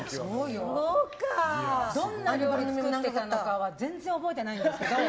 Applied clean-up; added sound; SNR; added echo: none; none; none; none.